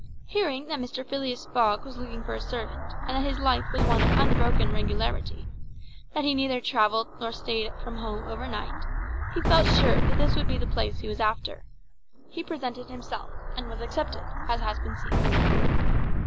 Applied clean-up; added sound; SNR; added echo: none; Explosion; -4 dB; none.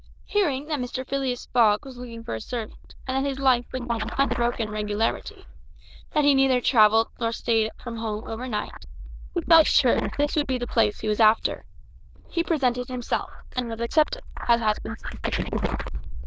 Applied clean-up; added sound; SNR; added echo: neural diffusion model UNIVERSE++.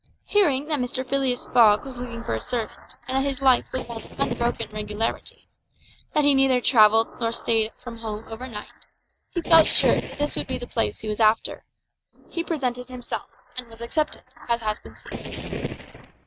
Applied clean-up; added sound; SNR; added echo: neural mask model RNNoise.